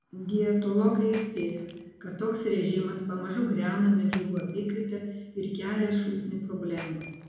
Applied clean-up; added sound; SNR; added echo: none; Shatter; 16 dB; reverberation time 0.9 s.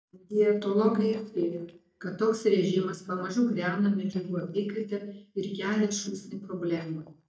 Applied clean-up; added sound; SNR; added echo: neural mask model DeepFilterNet 3.